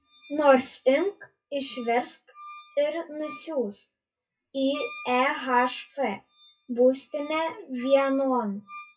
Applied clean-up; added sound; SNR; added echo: classical method WPE with log-MMSE.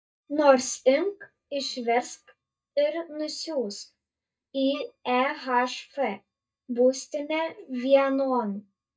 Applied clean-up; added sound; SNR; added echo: neural mask model DeepFilterNet 3.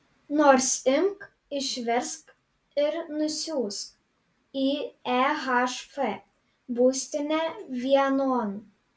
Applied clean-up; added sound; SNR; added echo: none; none; none; none.